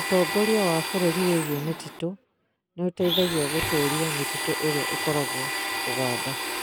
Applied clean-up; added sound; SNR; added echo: none; Domestic sounds, home sounds; 3 dB; none.